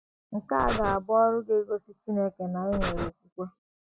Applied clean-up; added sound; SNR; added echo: none; Breathing; 2 dB; none.